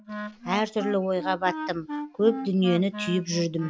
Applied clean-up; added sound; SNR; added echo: none; Wind instrument, woodwind instrument; 10 dB; none.